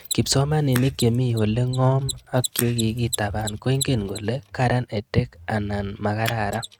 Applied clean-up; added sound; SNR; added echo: neural mask model RNNoise.